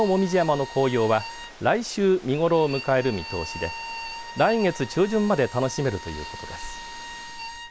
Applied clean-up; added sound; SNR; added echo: none; Bowed string instrument; 14 dB; none.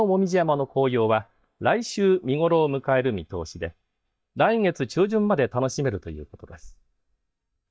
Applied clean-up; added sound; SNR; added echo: neural mask model DeepFilterNet 3.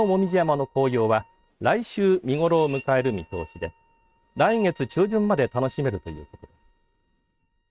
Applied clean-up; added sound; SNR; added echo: neural mask model RNNoise.